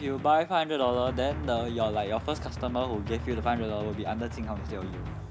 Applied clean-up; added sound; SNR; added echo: none; Drum; 7 dB; none.